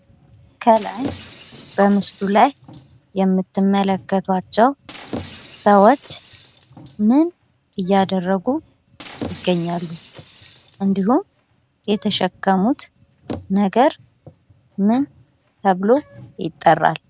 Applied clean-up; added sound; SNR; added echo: none; Shatter + Bicycle; 20 dB; none.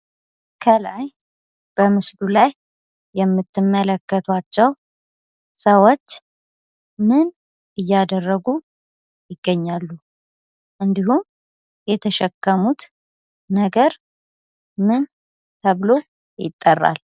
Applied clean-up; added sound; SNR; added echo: none; none; none; none.